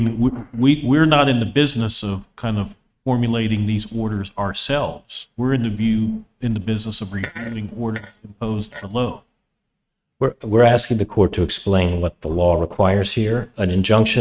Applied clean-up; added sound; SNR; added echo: neural mask model RNNoise.